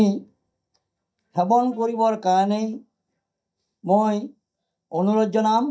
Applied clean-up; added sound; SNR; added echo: neural mask model DeepFilterNet 3.